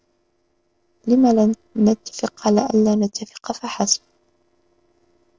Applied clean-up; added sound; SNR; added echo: neural separator model SepFormer DNS4.